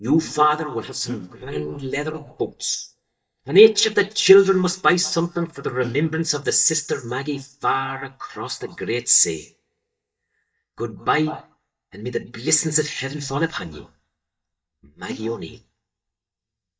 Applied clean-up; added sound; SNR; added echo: neural mask model DeepFilterNet 3.